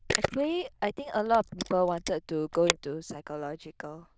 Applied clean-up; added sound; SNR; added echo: neural diffusion model UNIVERSE++.